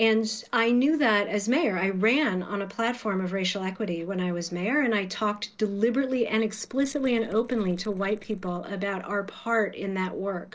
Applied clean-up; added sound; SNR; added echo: neural separator model SepFormer DNS4.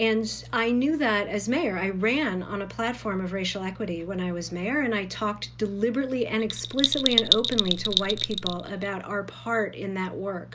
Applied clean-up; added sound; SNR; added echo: none; Bell; 0 dB; none.